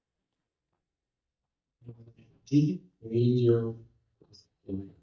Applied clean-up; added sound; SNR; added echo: neural mask model DeepFilterNet 3.